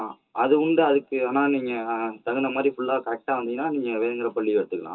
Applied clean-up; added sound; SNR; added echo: none; none; none; reverberation time 0.2 s.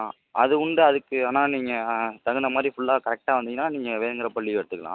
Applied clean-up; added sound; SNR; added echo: none; none; none; none.